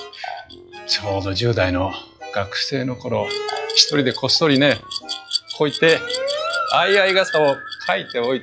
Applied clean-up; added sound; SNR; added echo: classical method log-MMSE.